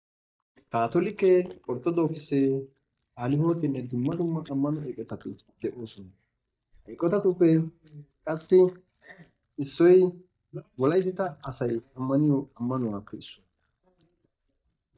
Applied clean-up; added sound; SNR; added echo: neural mask model DeepFilterNet 3.